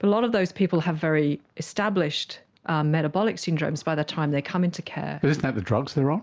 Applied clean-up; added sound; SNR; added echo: none; none; none; none.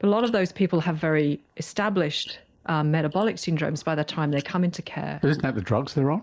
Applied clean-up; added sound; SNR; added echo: neural mask model Resemble Enhance denoiser.